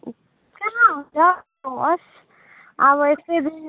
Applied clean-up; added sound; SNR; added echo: none; none; none; none.